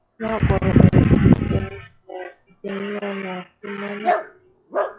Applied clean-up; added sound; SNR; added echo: classical method log-MMSE.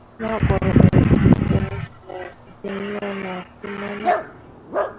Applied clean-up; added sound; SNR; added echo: none; Dog; 11 dB; none.